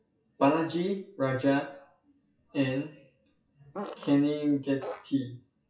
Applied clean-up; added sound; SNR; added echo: classical method WPE with log-MMSE.